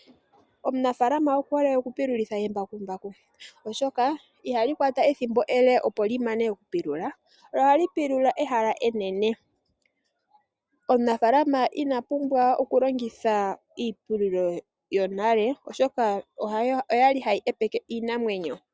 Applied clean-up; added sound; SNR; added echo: none; none; none; none.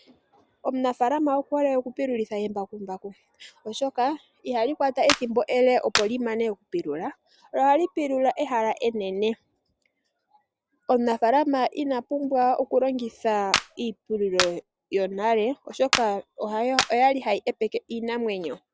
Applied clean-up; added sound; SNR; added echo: none; Clapping; 5 dB; none.